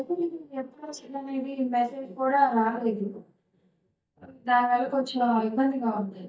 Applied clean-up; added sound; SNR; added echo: neural mask model DeepFilterNet 3.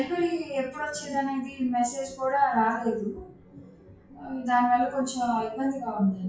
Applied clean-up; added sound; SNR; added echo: classical method WPE with log-MMSE.